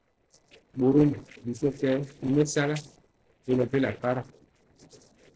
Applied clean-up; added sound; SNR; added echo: neural separator model SepFormer DNS4.